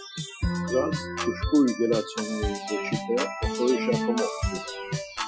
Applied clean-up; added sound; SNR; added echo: classical method Wiener filter.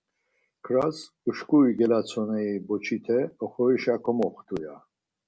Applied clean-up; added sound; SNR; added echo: none; none; none; none.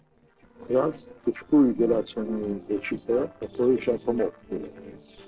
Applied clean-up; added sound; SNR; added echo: neural separator model SepFormer DNS4.